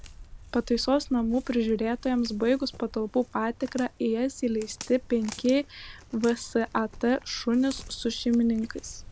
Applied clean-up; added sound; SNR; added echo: none; Walk, footsteps; 18 dB; none.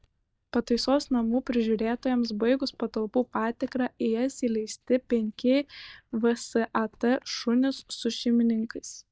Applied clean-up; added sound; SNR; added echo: neural mask model DeepFilterNet 3.